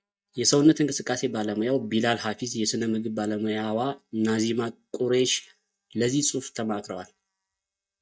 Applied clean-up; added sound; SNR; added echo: neural mask model DeepFilterNet 3.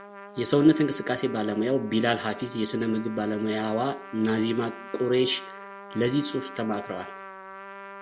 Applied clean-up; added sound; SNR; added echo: none; Trumpet; 16 dB; none.